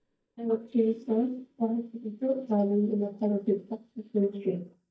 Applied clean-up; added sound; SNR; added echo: neural mask model DeepFilterNet 3.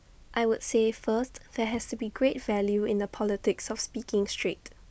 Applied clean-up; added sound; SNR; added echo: none; none; none; none.